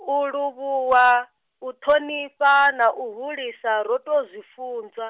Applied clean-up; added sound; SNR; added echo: none; none; none; none.